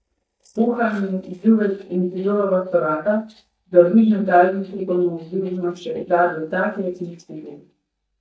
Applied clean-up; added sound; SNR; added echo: neural mask model DeepFilterNet 3.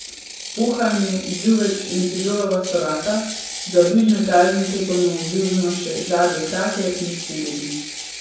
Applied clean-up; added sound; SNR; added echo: none; Ratchet, pawl; 11 dB; reverberation time 0.7 s.